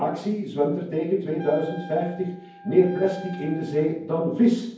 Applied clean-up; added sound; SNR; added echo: none; Wind instrument, woodwind instrument; 18 dB; reverberation time 0.9 s.